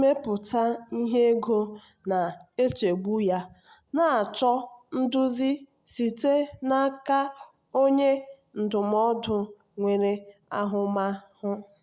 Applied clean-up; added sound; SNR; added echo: none; none; none; none.